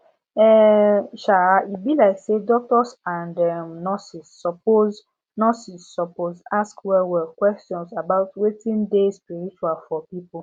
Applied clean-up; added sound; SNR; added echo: none; none; none; none.